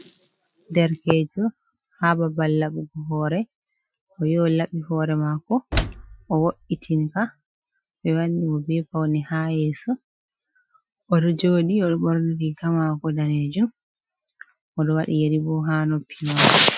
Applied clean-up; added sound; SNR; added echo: classical method Wiener filter.